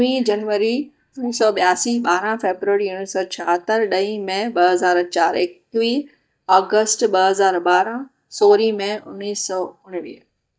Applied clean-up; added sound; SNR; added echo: neural mask model DeepFilterNet 3.